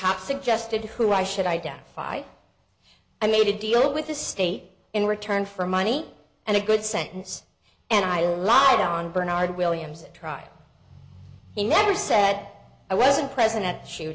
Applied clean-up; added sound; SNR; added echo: none; none; none; none.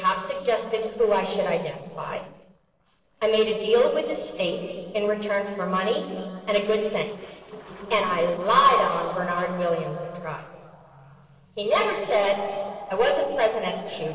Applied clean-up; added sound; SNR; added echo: neural separator model SepFormer DNS4.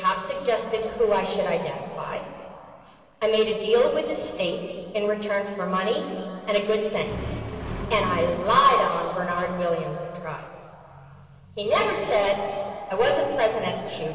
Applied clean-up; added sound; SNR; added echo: none; Accelerating, revving, vroom; 7 dB; reverberation time 2.8 s.